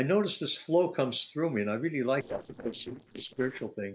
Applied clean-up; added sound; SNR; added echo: neural separator model SepFormer DNS4.